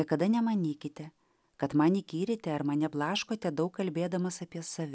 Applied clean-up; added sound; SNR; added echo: none; none; none; none.